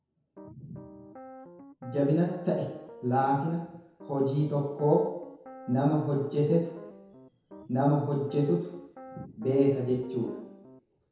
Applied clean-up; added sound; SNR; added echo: none; Piano; 18 dB; reverberation time 1.0 s.